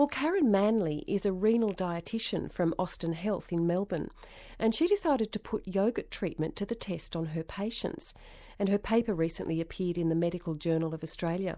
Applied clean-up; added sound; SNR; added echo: none; none; none; none.